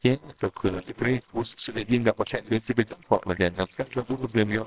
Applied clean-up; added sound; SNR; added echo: neural separator model SepFormer WHAMR!.